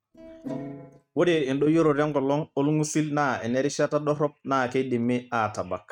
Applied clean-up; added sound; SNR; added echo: neural mask model RNNoise.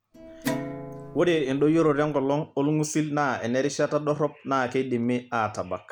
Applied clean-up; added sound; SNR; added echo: none; Guitar; 11 dB; none.